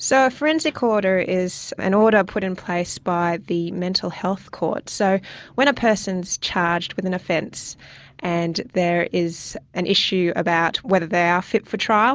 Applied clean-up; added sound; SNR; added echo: none; none; none; none.